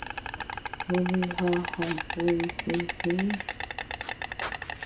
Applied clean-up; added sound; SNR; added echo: none; Insect; 0 dB; none.